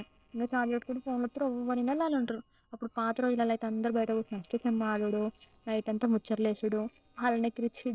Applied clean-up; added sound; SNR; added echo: neural separator model SepFormer DNS4.